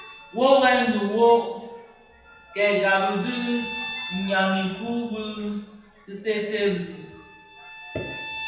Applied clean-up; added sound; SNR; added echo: none; Bowed string instrument; 15 dB; reverberation time 0.9 s.